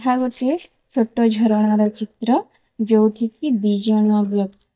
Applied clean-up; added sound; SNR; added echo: neural mask model DeepFilterNet 3.